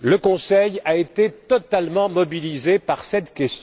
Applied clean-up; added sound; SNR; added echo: none; none; none; none.